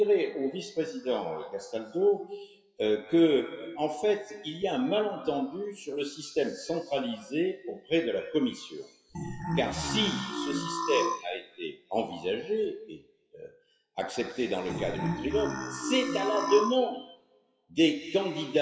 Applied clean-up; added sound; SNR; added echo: classical method WPE with log-MMSE.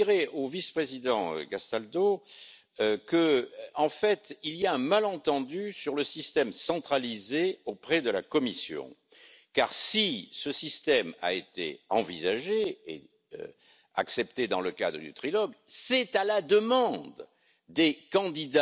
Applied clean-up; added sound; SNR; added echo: none; none; none; none.